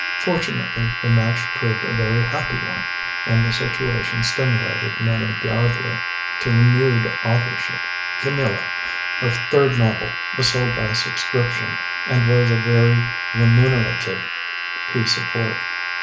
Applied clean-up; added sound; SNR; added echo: none; Domestic sounds, home sounds; 4 dB; none.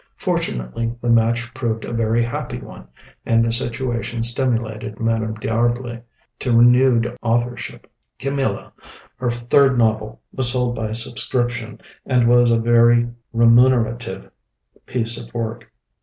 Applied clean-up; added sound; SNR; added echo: none; none; none; none.